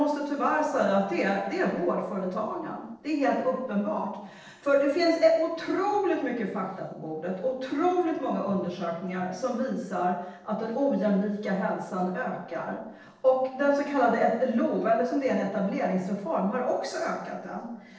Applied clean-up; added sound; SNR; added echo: neural separator model SepFormer DNS4.